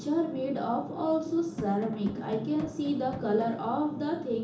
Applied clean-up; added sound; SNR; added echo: none; Drum; 11 dB; reverberation time 0.8 s.